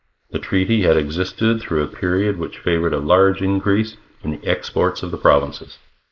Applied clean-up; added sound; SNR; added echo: neural mask model Resemble Enhance denoiser.